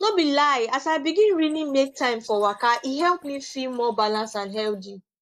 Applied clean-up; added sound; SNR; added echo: neural mask model Resemble Enhance denoiser.